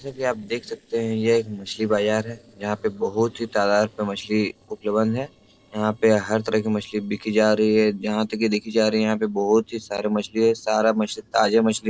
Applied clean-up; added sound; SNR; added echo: neural separator model SepFormer DNS4.